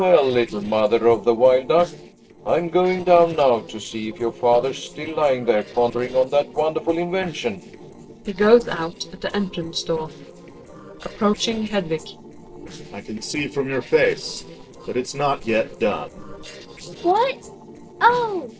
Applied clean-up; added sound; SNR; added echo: neural separator model SepFormer DNS4.